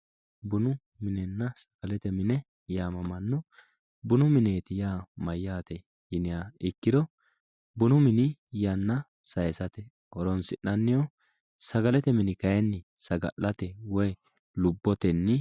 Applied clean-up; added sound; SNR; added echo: none; none; none; none.